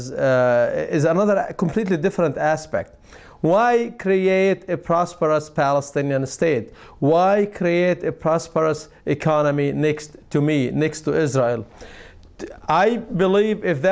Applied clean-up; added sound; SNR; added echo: none; none; none; none.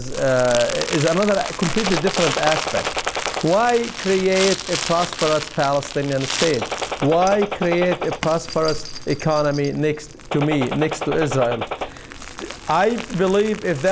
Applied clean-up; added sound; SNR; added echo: none; Crumpling, crinkling + Gunshot, gunfire; 7 dB; none.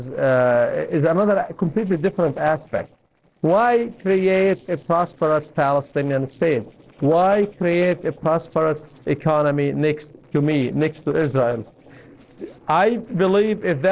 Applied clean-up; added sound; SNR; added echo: neural separator model SepFormer DNS4.